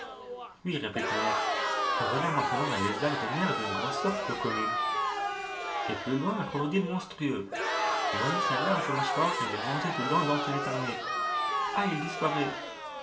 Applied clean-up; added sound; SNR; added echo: none; Crowd; -1 dB; reverberation time 0.2 s.